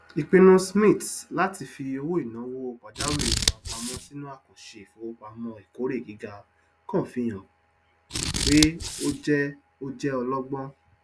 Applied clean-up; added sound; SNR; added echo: none; Scissors; 2 dB; none.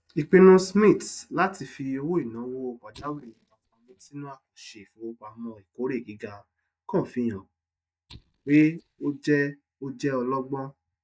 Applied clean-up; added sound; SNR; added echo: neural mask model DeepFilterNet 3.